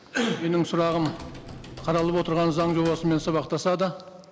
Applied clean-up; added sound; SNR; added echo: none; Computer keyboard; 18 dB; none.